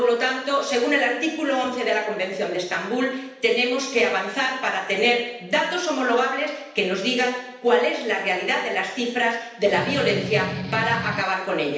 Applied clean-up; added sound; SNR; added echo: none; Strum; 7 dB; reverberation time 0.9 s.